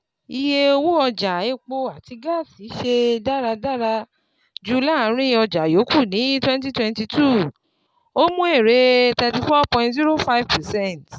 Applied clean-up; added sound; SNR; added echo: none; none; none; none.